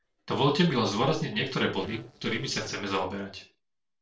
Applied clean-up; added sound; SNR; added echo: neural separator model SepFormer DNS4.